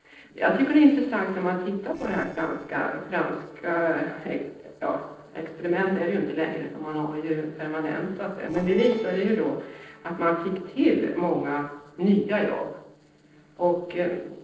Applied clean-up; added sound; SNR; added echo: neural separator model SepFormer DNS4.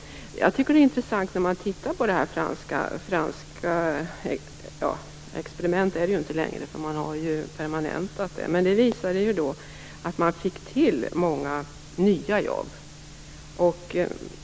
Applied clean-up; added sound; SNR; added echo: none; none; none; none.